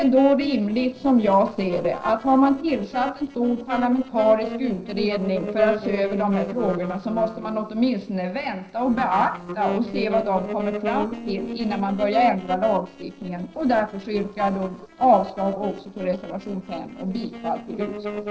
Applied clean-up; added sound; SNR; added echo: neural separator model SepFormer DNS4.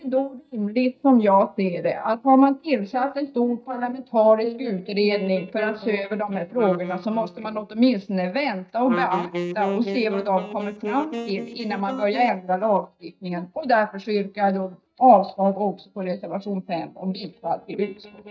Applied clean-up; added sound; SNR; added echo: neural mask model DeepFilterNet 3.